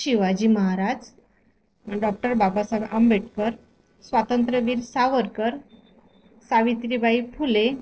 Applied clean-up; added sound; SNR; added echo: neural separator model SepFormer DNS4.